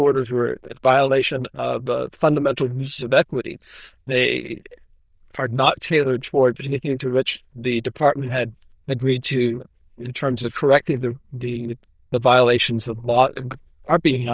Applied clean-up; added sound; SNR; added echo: neural diffusion model UNIVERSE++.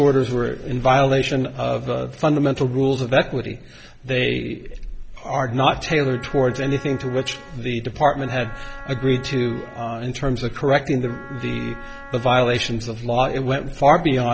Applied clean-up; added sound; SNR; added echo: none; Wind instrument, woodwind instrument; 19 dB; none.